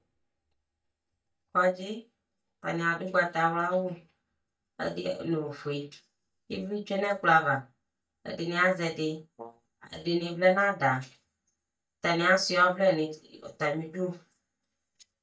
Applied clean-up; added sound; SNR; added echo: neural mask model DeepFilterNet 3.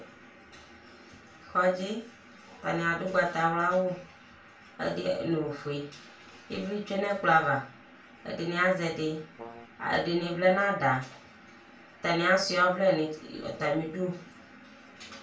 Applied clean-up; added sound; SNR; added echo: none; Brass instrument; 17 dB; reverberation time 0.3 s.